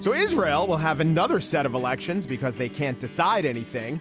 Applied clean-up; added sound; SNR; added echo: none; Acoustic guitar; 19 dB; none.